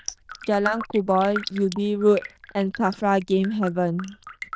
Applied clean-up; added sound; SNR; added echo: neural diffusion model UNIVERSE++.